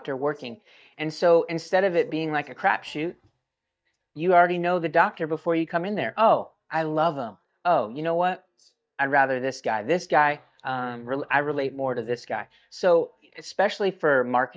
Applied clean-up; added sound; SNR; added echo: neural mask model DeepFilterNet 3.